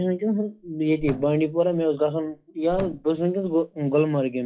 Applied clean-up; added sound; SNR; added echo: classical method log-MMSE.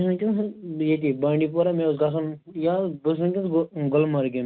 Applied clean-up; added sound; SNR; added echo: none; none; none; none.